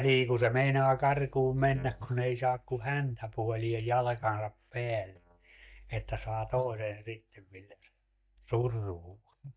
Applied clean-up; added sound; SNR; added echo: neural mask model DeepFilterNet 3.